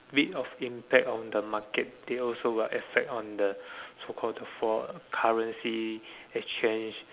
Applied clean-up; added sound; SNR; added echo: none; none; none; none.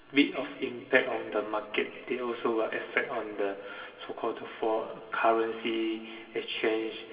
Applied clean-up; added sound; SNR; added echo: none; none; none; reverberation time 2.0 s.